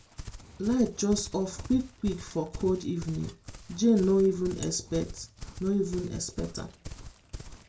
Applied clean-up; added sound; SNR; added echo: none; Livestock, farm animals, working animals; 14 dB; reverberation time 0.2 s.